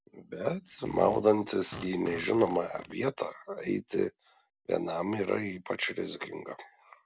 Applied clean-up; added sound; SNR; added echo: none; Fart; 15 dB; none.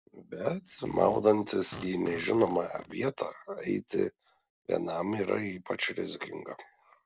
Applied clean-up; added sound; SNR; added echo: neural separator model SepFormer DNS4.